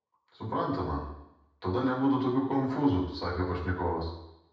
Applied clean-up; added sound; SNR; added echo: none; none; none; reverberation time 0.9 s.